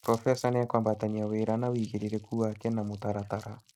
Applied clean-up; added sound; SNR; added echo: neural mask model RNNoise.